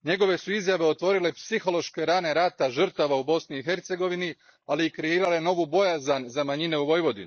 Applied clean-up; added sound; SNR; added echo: neural mask model Resemble Enhance denoiser.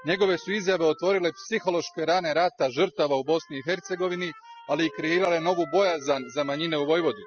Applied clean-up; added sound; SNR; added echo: classical method spectral subtraction.